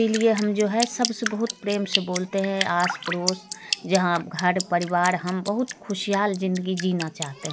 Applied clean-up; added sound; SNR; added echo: none; Drip; 8 dB; none.